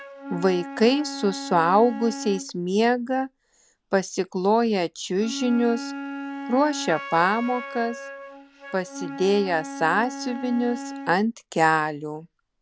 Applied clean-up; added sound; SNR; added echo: none; Wind instrument, woodwind instrument; 12 dB; none.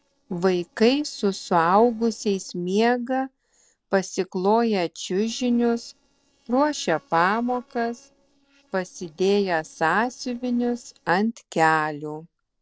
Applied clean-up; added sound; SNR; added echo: neural separator model SepFormer DNS4.